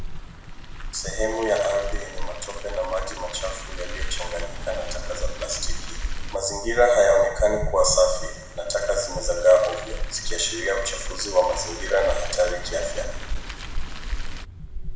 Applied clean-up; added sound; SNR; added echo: none; Car; 4 dB; reverberation time 1.0 s.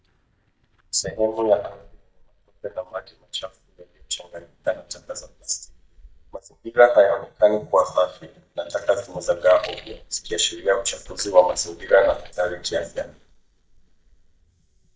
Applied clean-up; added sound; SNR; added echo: neural mask model DeepFilterNet 3.